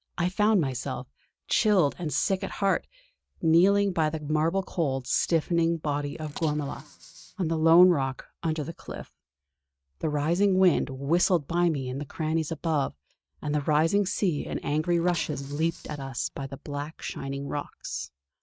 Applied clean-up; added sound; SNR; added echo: neural mask model RNNoise.